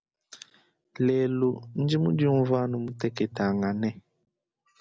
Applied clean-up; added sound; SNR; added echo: none; Bass guitar; 17 dB; none.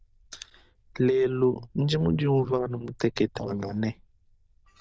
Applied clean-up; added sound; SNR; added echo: neural diffusion model UNIVERSE++.